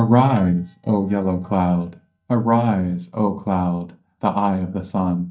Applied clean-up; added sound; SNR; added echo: neural mask model DeepFilterNet 3.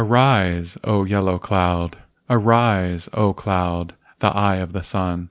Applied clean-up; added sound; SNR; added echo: none; none; none; none.